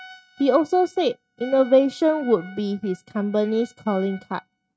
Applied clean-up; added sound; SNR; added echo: neural mask model RNNoise.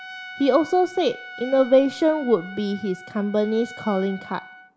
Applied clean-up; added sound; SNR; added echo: none; Trumpet; 17 dB; none.